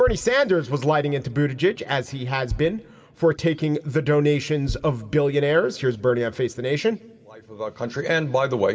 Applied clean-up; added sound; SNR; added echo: none; Bass drum; 15 dB; reverberation time 0.2 s.